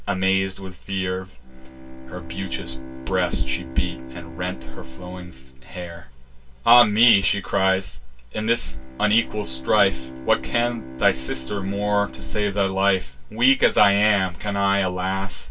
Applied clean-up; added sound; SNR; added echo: none; Bowed string instrument; 17 dB; reverberation time 0.1 s.